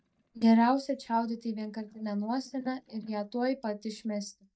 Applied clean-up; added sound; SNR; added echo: neural mask model DeepFilterNet 3.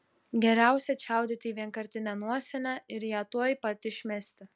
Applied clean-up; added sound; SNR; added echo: none; none; none; none.